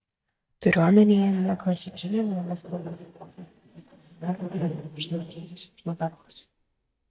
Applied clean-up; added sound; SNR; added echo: neural mask model DeepFilterNet 3.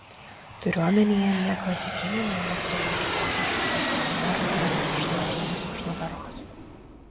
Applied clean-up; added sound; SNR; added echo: none; Aircraft; 0 dB; reverberation time 0.5 s.